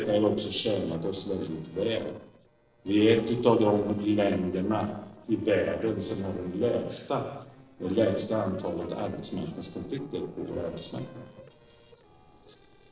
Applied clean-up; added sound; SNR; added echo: neural separator model SepFormer DNS4.